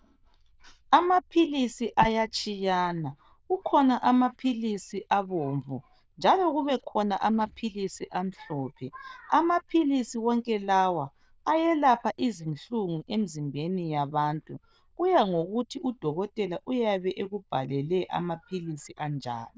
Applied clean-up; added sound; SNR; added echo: neural diffusion model UNIVERSE++.